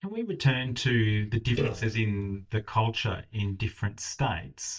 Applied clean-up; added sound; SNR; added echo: neural mask model DeepFilterNet 3.